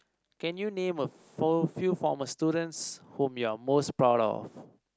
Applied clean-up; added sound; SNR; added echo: none; none; none; none.